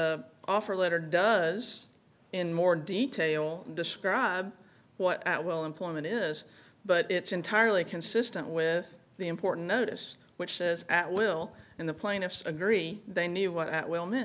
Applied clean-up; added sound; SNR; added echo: none; none; none; none.